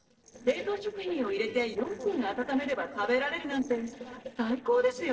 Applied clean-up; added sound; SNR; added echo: neural separator model SepFormer DNS4.